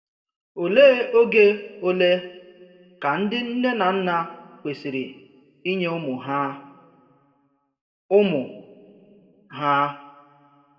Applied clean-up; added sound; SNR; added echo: none; none; none; reverberation time 1.0 s.